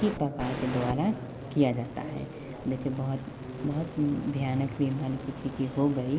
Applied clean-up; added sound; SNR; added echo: none; Fire; 11 dB; none.